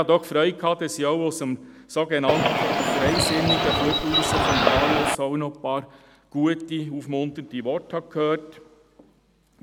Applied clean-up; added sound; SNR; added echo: none; Bird; -4 dB; none.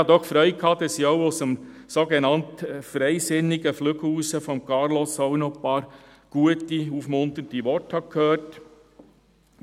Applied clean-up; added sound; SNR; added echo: none; none; none; none.